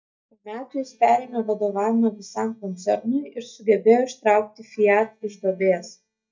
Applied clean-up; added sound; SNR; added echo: neural mask model DeepFilterNet 3.